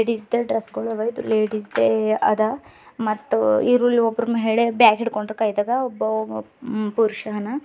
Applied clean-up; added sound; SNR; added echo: none; none; none; none.